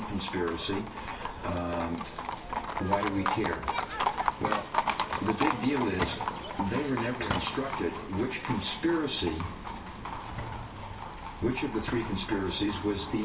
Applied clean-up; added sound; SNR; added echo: none; Livestock, farm animals, working animals; 2 dB; reverberation time 0.3 s.